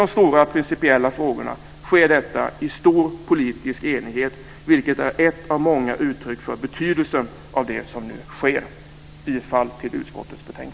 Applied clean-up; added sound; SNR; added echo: none; none; none; none.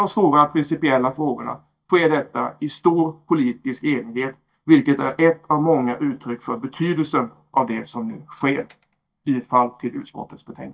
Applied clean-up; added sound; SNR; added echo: neural mask model DeepFilterNet 3.